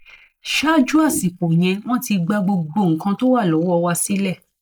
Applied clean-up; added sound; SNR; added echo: neural mask model Resemble Enhance denoiser.